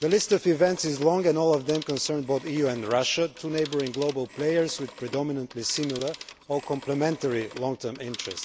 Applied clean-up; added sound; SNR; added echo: none; Telephone; 17 dB; none.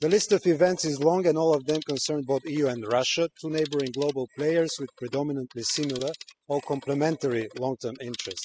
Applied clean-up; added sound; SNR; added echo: classical method spectral subtraction.